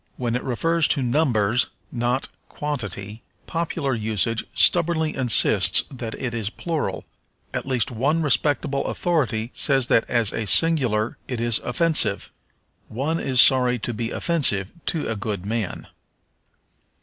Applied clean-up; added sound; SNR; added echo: none; none; none; none.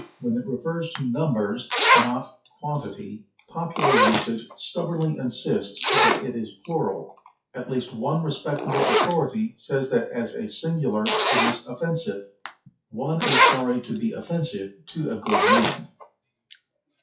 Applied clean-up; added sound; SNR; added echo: classical method WPE with log-MMSE.